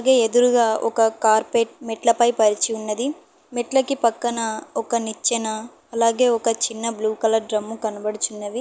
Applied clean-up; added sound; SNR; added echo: none; none; none; none.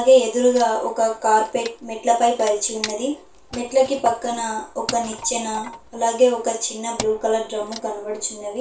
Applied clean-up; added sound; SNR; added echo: none; Wood; 17 dB; reverberation time 0.3 s.